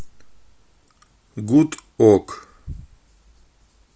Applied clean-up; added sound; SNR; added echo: none; none; none; none.